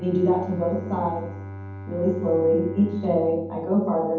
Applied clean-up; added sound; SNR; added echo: none; Bowed string instrument; 14 dB; reverberation time 0.8 s.